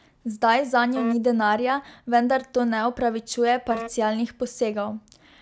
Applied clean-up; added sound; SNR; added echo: none; Wind instrument, woodwind instrument; 13 dB; none.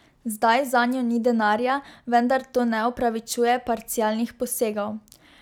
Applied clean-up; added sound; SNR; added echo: none; none; none; none.